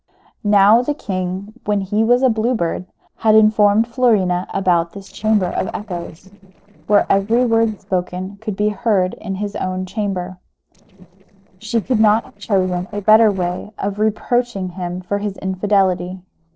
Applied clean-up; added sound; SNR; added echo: neural separator model SepFormer DNS4.